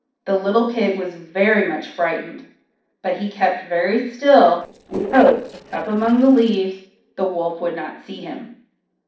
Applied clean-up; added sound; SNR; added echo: neural separator model SepFormer DNS4.